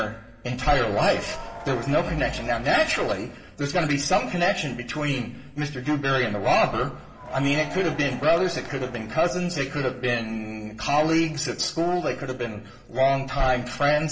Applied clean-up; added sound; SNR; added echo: none; Crowd; 15 dB; reverberation time 1.3 s.